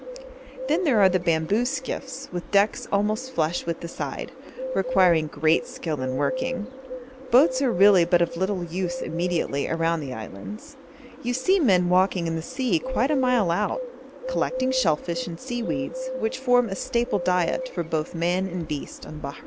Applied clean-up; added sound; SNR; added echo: none; Bird; 9 dB; none.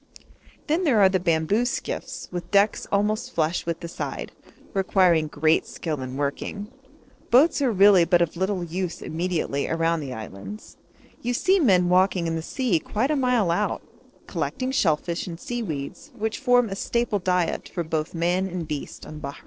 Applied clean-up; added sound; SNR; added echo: neural separator model SepFormer DNS4.